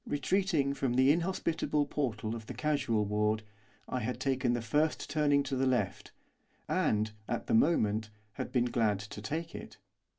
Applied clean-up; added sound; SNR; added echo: none; none; none; none.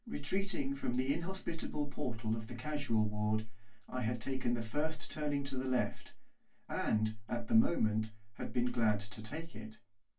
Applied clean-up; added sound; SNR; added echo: none; none; none; reverberation time 0.2 s.